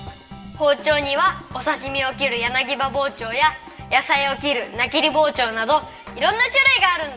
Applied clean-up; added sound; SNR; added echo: none; none; none; reverberation time 0.6 s.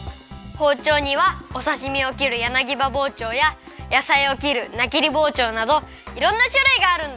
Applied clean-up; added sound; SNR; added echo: none; none; none; none.